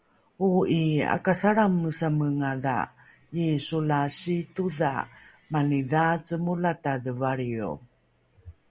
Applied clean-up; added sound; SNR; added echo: none; none; none; none.